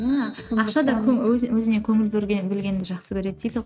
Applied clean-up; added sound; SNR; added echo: neural mask model RNNoise.